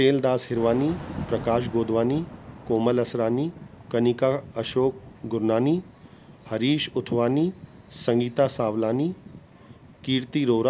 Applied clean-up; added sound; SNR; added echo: none; Thunder / Rain; 18 dB; none.